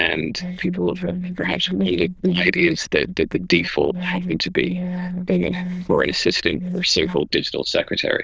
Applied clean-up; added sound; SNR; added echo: neural diffusion model UNIVERSE++.